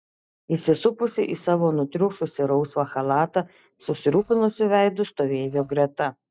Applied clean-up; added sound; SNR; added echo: neural mask model DeepFilterNet 3.